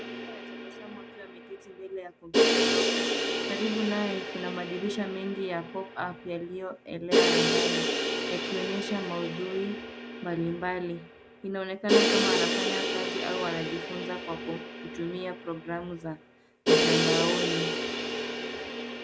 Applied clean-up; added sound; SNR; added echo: none; Crash cymbal; -5 dB; none.